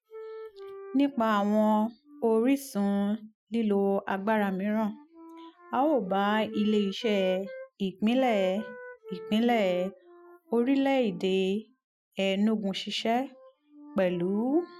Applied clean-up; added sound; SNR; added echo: classical method Wiener filter.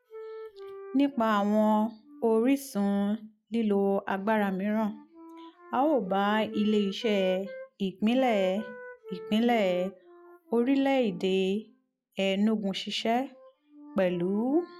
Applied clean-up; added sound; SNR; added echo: classical method log-MMSE.